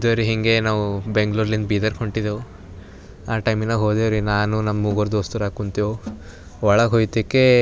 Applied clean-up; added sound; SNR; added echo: none; Snare drum; 17 dB; none.